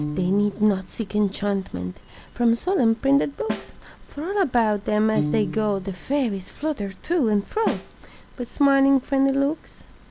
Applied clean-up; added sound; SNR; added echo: none; Piano + Snare drum; 13 dB; none.